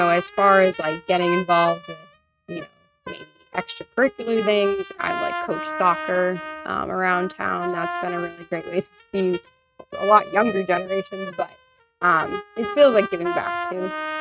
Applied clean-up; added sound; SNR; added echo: neural mask model RNNoise.